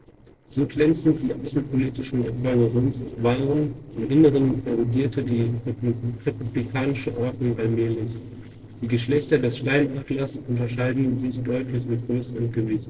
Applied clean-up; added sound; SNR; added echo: neural separator model SepFormer DNS4.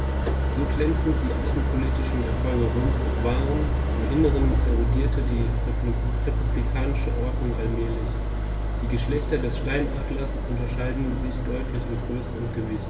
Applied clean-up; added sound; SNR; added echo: none; Idling; -4 dB; reverberation time 2.4 s.